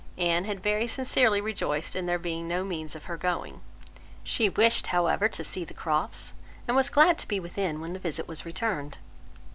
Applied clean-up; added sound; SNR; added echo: none; none; none; none.